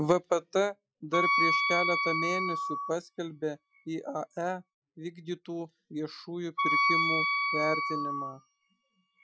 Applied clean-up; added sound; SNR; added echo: classical method Wiener filter.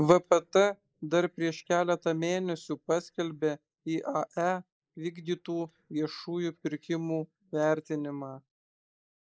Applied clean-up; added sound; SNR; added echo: neural mask model Resemble Enhance denoiser.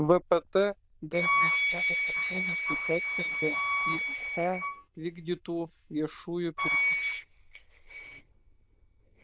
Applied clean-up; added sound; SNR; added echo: neural diffusion model UNIVERSE++.